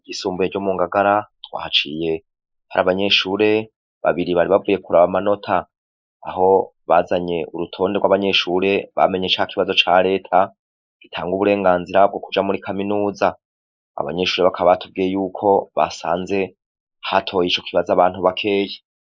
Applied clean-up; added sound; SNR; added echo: neural mask model Resemble Enhance denoiser.